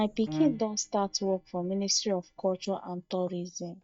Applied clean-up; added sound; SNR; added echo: neural mask model DeepFilterNet 3.